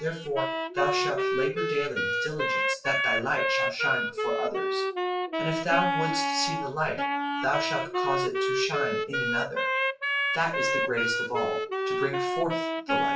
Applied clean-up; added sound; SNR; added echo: classical method WPE with log-MMSE.